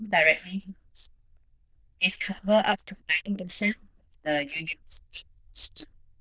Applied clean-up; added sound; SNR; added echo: neural diffusion model UNIVERSE++.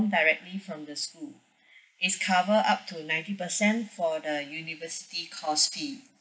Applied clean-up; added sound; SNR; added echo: neural mask model Resemble Enhance denoiser.